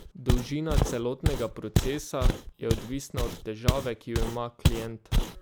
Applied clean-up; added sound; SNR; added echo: none; Walk, footsteps; -5 dB; none.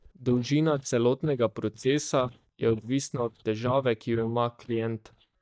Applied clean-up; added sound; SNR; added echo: neural mask model DeepFilterNet 3.